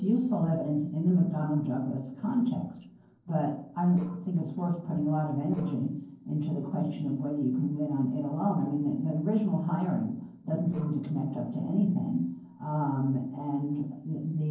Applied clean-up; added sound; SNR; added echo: neural separator model SepFormer DNS4.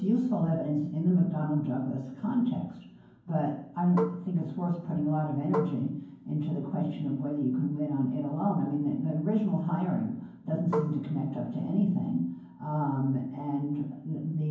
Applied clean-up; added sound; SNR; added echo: none; Marimba, xylophone; 8 dB; reverberation time 0.9 s.